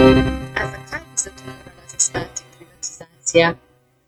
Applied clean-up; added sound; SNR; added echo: neural mask model RNNoise.